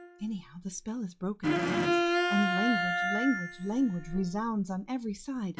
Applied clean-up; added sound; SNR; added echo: classical method log-MMSE.